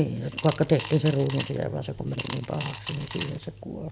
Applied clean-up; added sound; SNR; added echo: none; Coin (dropping) / Glass; 13 dB; none.